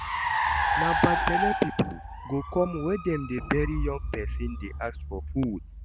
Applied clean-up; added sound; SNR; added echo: none; Car; 0 dB; none.